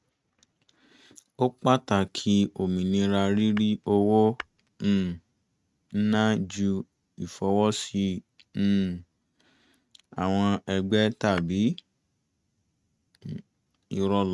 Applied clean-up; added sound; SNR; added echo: neural mask model RNNoise.